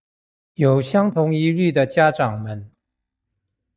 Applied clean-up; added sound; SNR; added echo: neural mask model DeepFilterNet 3.